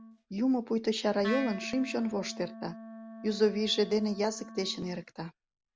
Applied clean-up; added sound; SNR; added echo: none; Wind instrument, woodwind instrument; 13 dB; none.